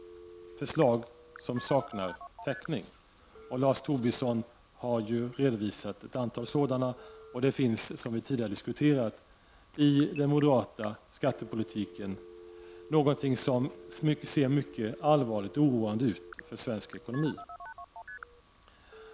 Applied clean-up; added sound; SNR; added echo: none; Telephone; 19 dB; none.